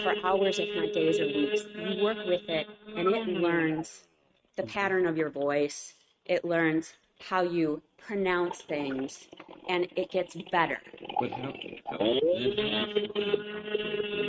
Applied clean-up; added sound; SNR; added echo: neural mask model RNNoise.